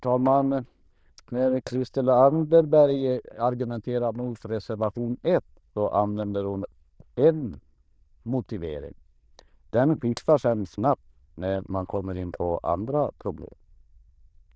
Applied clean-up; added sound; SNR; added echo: neural diffusion model UNIVERSE++.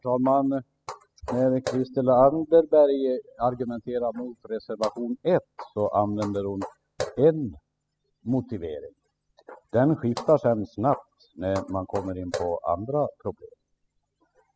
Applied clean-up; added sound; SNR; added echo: classical method spectral subtraction.